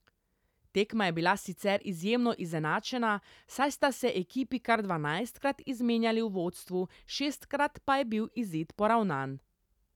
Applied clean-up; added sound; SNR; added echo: none; none; none; none.